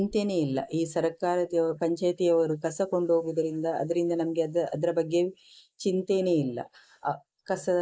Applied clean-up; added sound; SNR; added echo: neural mask model Resemble Enhance denoiser.